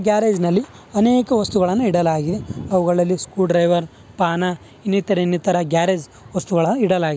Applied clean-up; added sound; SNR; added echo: none; none; none; none.